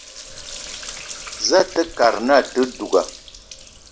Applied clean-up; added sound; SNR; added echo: none; Sink (filling or washing); 15 dB; none.